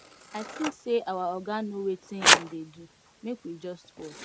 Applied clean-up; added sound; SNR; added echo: none; Scissors; -3 dB; none.